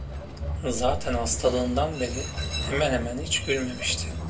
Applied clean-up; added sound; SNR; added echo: none; Train; 4 dB; reverberation time 0.2 s.